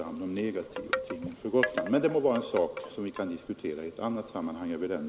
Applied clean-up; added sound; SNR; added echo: none; Wind chime; 6 dB; none.